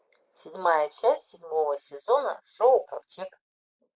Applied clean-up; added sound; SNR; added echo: neural mask model Resemble Enhance denoiser.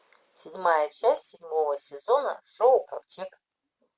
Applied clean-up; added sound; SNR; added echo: none; none; none; none.